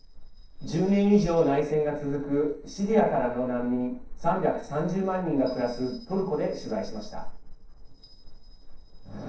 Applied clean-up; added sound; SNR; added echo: neural separator model SepFormer DNS4.